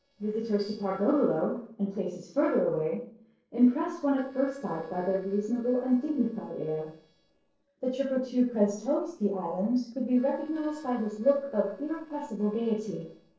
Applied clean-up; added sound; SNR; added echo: neural separator model SepFormer DNS4.